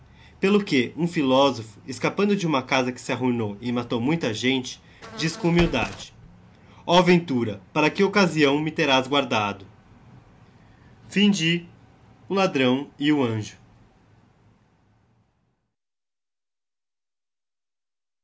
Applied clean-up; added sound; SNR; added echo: none; Slam / Wood + Buzz; 12 dB; none.